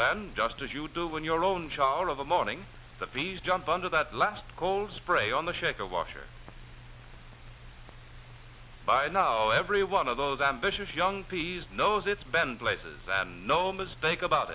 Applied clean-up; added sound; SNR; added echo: none; none; none; none.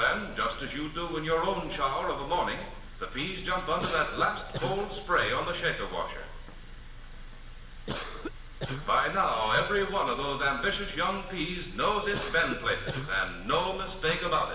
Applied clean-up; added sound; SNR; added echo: none; Cough; 8 dB; reverberation time 0.9 s.